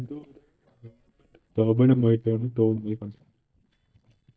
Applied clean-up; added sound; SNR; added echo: neural mask model DeepFilterNet 3.